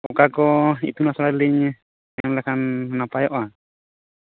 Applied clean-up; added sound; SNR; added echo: none; none; none; none.